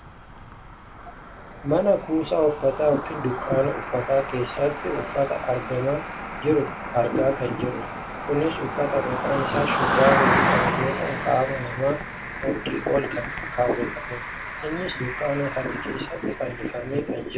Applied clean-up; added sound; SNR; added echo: none; Cricket; 4 dB; reverberation time 0.2 s.